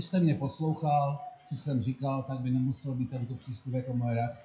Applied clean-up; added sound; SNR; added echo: classical method WPE with log-MMSE.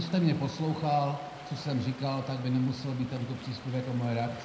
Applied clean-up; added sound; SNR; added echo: none; Stream; 17 dB; reverberation time 0.7 s.